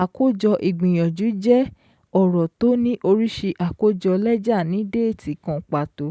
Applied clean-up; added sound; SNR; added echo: none; none; none; none.